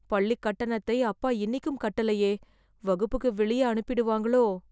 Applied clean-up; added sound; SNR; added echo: none; none; none; none.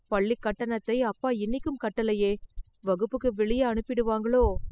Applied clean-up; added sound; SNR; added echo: classical method spectral subtraction.